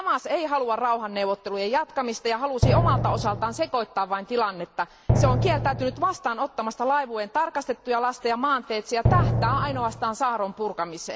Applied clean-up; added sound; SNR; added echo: none; Drum; -2 dB; none.